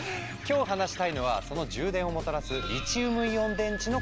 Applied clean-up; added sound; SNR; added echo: none; Idling / Accelerating, revving, vroom / Car; 13 dB; none.